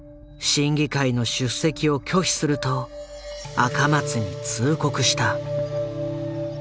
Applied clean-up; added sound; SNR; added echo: none; none; none; none.